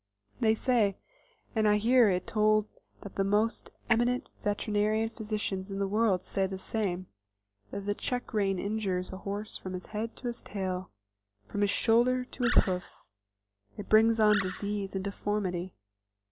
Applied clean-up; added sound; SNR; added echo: none; Animal; 9 dB; none.